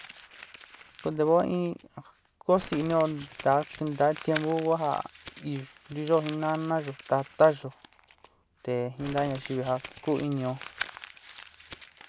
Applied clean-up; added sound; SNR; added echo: none; Crumpling, crinkling; 16 dB; none.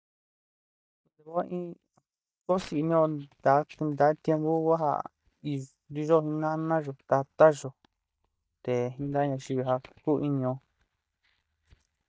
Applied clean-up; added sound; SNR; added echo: neural mask model DeepFilterNet 3.